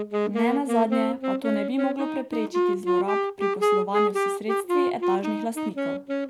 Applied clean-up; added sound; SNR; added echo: none; Wind instrument, woodwind instrument; -4 dB; none.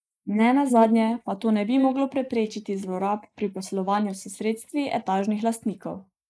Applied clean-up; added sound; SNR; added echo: neural mask model Resemble Enhance denoiser.